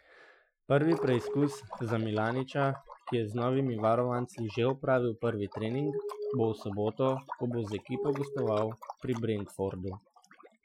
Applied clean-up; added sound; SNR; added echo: classical method Wiener filter.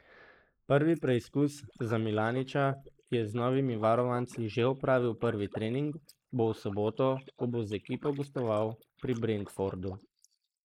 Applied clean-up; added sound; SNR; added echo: neural mask model Resemble Enhance denoiser.